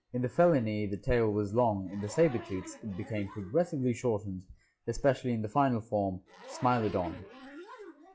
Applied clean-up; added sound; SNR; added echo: classical method log-MMSE.